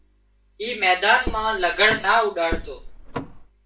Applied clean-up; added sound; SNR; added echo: none; Car; 9 dB; reverberation time 0.3 s.